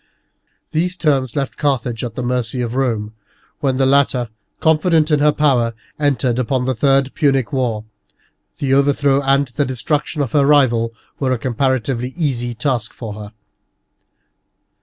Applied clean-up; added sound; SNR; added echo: none; none; none; none.